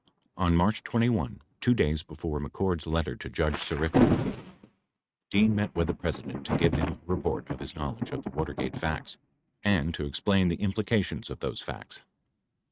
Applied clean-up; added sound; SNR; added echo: neural mask model RNNoise.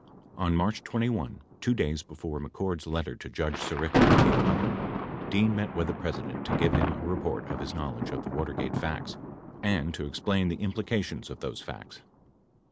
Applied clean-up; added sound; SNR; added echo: none; Thunder; 0 dB; none.